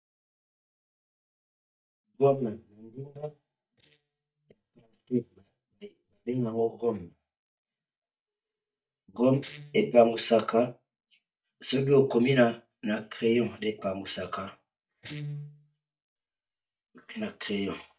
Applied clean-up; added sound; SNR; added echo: neural mask model DeepFilterNet 3.